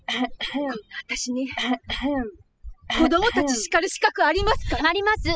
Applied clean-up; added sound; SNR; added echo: classical method spectral subtraction.